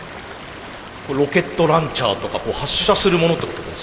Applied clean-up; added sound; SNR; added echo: none; Stream; 15 dB; none.